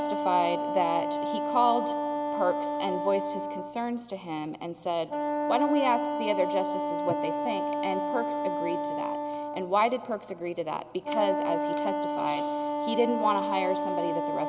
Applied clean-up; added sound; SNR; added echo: none; Wind instrument, woodwind instrument; 1 dB; none.